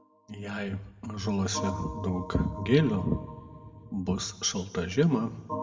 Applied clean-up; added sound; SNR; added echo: none; Organ; 13 dB; reverberation time 1.0 s.